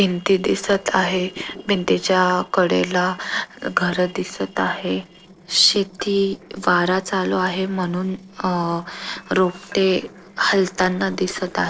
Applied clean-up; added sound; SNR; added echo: neural separator model SepFormer DNS4.